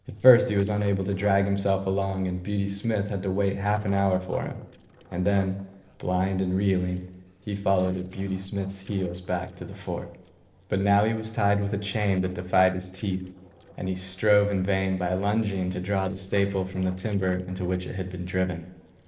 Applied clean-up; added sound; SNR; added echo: neural separator model SepFormer DNS4.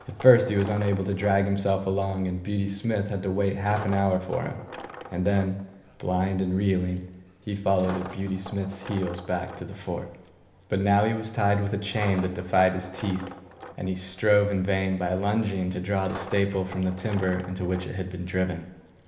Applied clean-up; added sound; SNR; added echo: none; Coin (dropping); 18 dB; reverberation time 1.1 s.